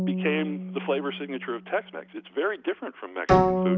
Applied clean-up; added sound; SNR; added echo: none; Bowed string instrument; -3 dB; none.